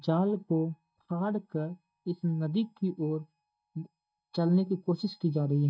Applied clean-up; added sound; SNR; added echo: neural mask model DeepFilterNet 3.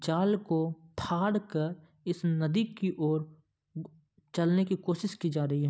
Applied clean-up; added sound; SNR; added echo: none; none; none; none.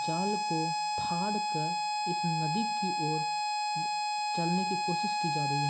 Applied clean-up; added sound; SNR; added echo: none; Harmonica; -5 dB; reverberation time 0.3 s.